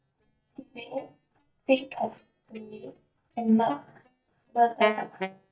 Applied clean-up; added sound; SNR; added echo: neural mask model DeepFilterNet 3.